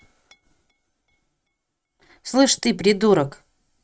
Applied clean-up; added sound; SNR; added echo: neural mask model RNNoise.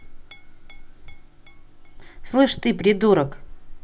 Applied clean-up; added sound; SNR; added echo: none; Chink, clink; 13 dB; none.